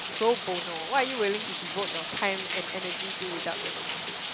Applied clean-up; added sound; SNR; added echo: none; Rain; -2 dB; none.